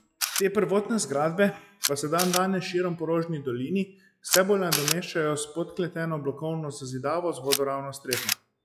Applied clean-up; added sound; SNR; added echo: classical method log-MMSE.